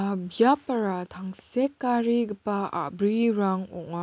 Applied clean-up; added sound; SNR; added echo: none; none; none; none.